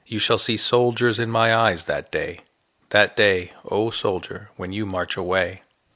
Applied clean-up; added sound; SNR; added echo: none; none; none; none.